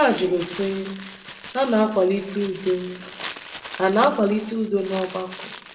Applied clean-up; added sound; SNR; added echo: none; Crumpling, crinkling; 12 dB; reverberation time 0.5 s.